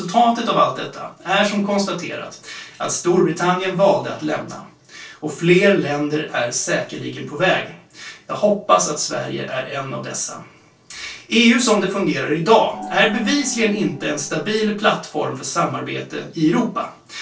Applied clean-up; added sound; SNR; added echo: neural separator model SepFormer DNS4.